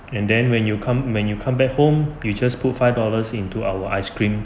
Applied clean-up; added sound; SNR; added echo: none; none; none; none.